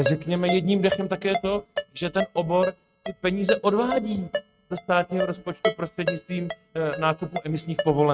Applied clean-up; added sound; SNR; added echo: neural mask model RNNoise.